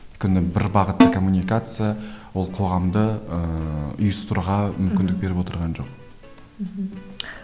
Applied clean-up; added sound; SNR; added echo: none; Snare drum; -2 dB; none.